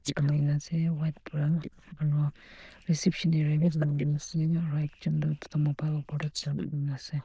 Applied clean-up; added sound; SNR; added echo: neural diffusion model UNIVERSE++.